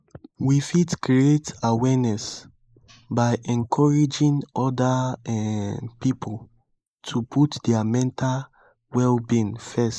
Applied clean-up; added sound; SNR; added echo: neural mask model Resemble Enhance denoiser.